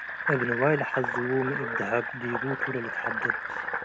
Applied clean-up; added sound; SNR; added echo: none; Fill (with liquid); 1 dB; none.